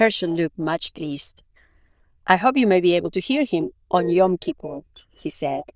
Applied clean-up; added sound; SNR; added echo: neural diffusion model UNIVERSE++.